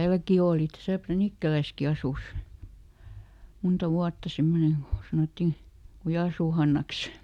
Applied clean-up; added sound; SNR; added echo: none; none; none; none.